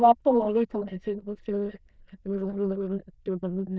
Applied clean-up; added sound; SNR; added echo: neural diffusion model UNIVERSE++.